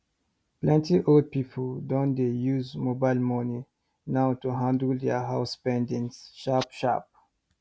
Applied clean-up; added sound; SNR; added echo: none; none; none; none.